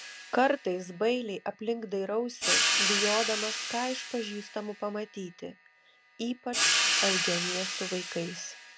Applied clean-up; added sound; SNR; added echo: none; Cymbal; -1 dB; none.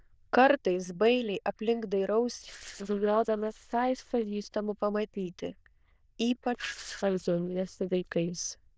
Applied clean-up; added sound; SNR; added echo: neural diffusion model UNIVERSE++.